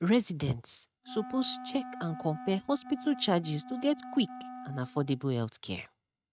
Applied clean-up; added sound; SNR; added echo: neural mask model RNNoise.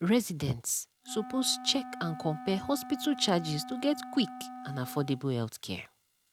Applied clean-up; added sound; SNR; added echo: none; Wind instrument, woodwind instrument; 13 dB; none.